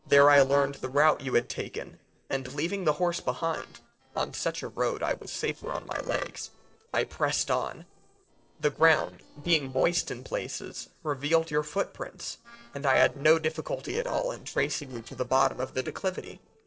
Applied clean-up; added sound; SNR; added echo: neural separator model SepFormer DNS4.